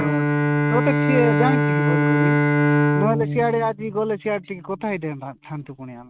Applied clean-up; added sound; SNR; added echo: neural mask model RNNoise.